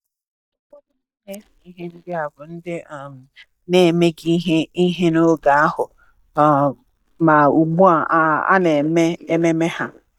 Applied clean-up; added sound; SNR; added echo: neural mask model DeepFilterNet 3.